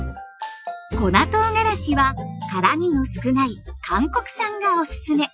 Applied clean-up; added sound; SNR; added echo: classical method Wiener filter.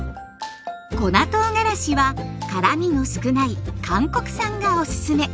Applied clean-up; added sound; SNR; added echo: none; none; none; none.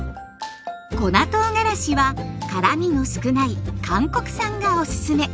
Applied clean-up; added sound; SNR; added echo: none; Organ; 17 dB; none.